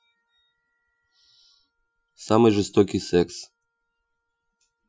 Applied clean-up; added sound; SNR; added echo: classical method Wiener filter.